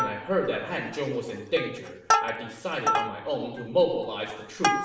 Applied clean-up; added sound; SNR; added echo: none; Plucked string instrument; 1 dB; reverberation time 0.9 s.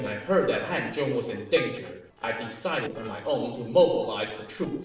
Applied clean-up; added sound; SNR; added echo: neural separator model SepFormer DNS4.